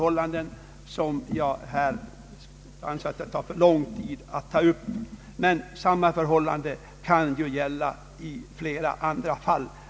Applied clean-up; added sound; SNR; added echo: none; none; none; none.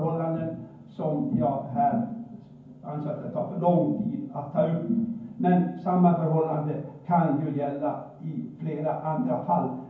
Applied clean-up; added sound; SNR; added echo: none; none; none; reverberation time 0.9 s.